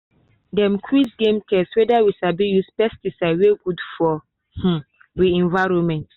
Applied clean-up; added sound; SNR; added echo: none; none; none; none.